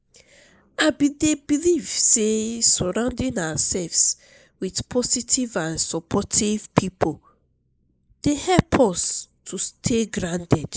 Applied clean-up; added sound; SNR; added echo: neural mask model Resemble Enhance denoiser.